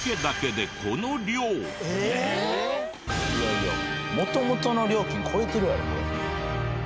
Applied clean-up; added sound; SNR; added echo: none; Engine; 18 dB; none.